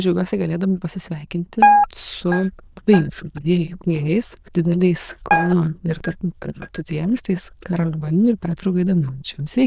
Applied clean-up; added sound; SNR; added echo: neural diffusion model UNIVERSE++.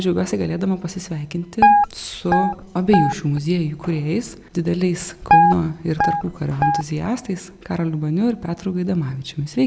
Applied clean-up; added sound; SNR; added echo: none; Guitar; -3 dB; none.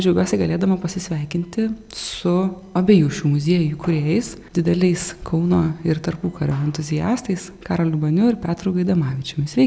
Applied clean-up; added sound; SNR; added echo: none; none; none; none.